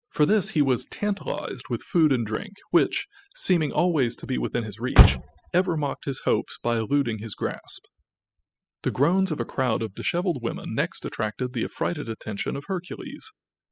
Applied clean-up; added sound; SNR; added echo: classical method spectral subtraction.